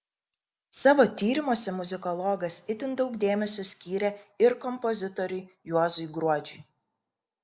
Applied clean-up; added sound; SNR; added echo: none; none; none; none.